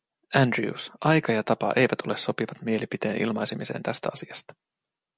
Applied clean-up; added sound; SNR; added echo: none; none; none; none.